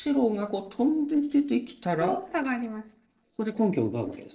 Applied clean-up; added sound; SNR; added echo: neural separator model SepFormer DNS4.